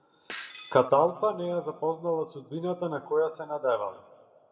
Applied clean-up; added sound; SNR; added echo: none; Shatter; 16 dB; reverberation time 1.2 s.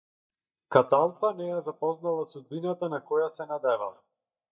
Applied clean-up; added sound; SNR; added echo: neural mask model DeepFilterNet 3.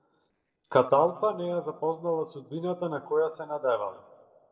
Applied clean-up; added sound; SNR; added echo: neural separator model SepFormer DNS4.